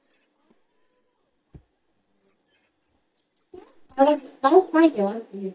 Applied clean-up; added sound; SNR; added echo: neural mask model DeepFilterNet 3.